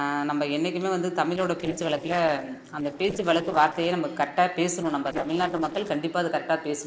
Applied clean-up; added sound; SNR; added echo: neural separator model SepFormer DNS4.